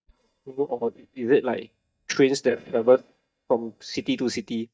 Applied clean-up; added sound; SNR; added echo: neural mask model DeepFilterNet 3.